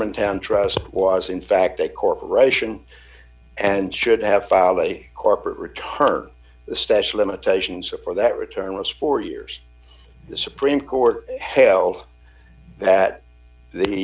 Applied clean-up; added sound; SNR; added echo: none; none; none; none.